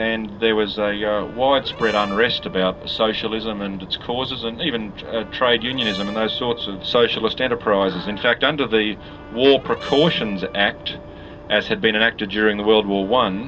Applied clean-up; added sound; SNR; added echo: none; Brass instrument; 19 dB; none.